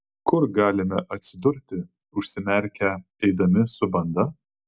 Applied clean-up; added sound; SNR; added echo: none; none; none; none.